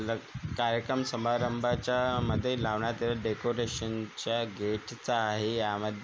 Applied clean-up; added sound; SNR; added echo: none; none; none; none.